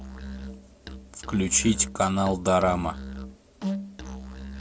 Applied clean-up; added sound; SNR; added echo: none; Musical instrument; 9 dB; none.